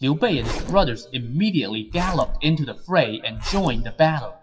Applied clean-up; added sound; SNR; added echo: classical method WPE with log-MMSE.